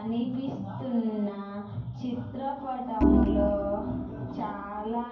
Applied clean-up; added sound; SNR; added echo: none; Organ; -3 dB; reverberation time 0.9 s.